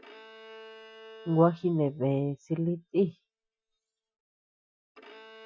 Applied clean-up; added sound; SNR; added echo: classical method Wiener filter.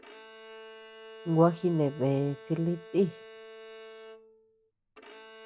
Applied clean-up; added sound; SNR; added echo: none; Bowed string instrument; 17 dB; none.